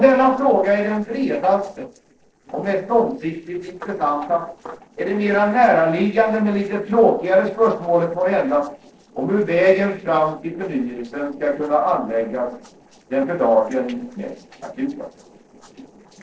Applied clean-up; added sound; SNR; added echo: neural separator model SepFormer DNS4.